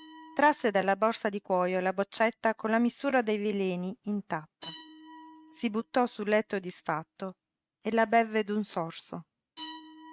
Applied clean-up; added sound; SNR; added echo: neural mask model RNNoise.